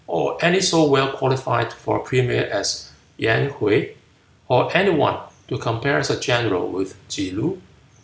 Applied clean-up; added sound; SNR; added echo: none; none; none; none.